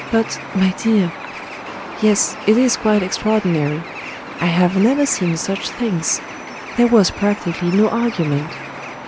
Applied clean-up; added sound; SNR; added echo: none; Bird; 12 dB; none.